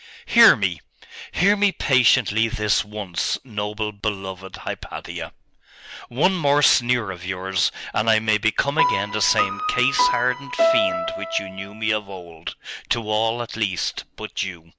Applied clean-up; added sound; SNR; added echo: none; Piano; 0 dB; none.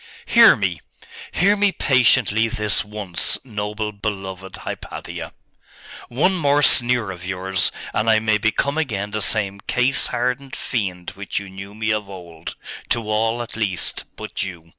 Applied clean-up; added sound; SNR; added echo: none; none; none; none.